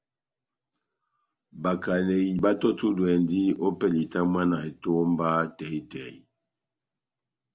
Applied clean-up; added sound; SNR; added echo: none; none; none; none.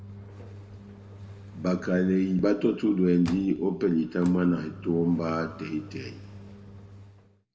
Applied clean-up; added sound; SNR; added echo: none; Engine; 17 dB; reverberation time 1.2 s.